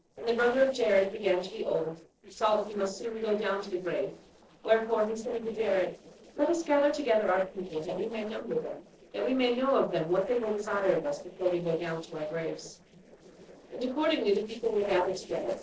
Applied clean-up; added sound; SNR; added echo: neural separator model SepFormer DNS4.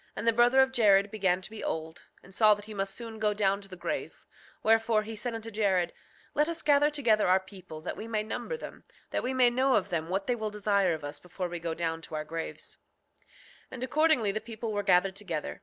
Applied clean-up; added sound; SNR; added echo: none; none; none; none.